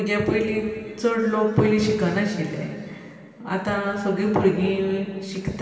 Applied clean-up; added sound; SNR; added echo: none; none; none; reverberation time 2.6 s.